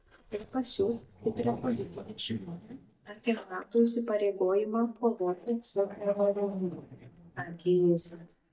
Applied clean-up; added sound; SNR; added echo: neural mask model DeepFilterNet 3.